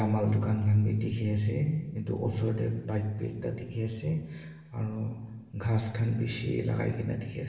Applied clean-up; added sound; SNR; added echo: none; none; none; reverberation time 1.2 s.